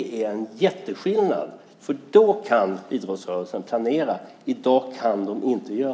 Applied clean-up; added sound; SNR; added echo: none; none; none; none.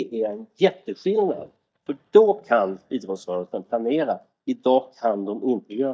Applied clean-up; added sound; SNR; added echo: neural mask model DeepFilterNet 3.